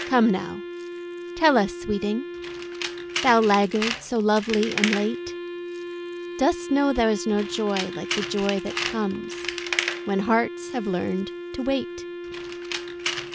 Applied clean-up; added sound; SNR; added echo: none; Tools + Wind instrument, woodwind instrument; 6 dB; none.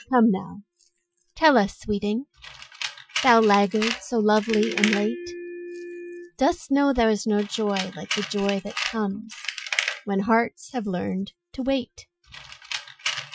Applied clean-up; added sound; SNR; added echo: classical method Wiener filter.